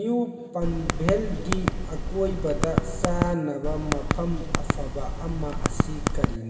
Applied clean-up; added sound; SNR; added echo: none; Typing; -3 dB; reverberation time 2.2 s.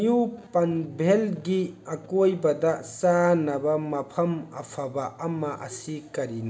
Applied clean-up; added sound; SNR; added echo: none; none; none; none.